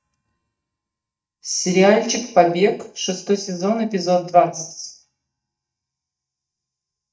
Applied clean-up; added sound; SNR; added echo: neural mask model DeepFilterNet 3.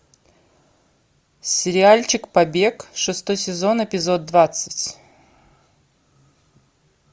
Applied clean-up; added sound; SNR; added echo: none; none; none; none.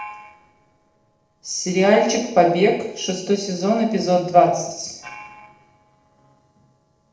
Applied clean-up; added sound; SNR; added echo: neural separator model SepFormer DNS4.